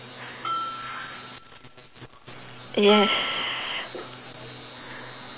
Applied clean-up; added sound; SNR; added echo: none; Bell; 8 dB; none.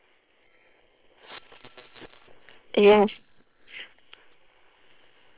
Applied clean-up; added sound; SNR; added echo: neural separator model SepFormer WHAM!.